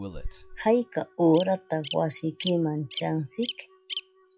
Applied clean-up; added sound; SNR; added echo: classical method log-MMSE.